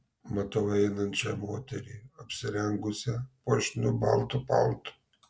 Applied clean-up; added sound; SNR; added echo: none; none; none; none.